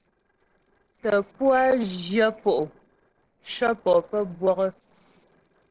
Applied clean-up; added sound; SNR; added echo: neural separator model SepFormer DNS4.